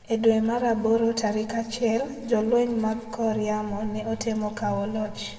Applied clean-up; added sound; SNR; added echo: none; Domestic sounds, home sounds; 20 dB; reverberation time 1.4 s.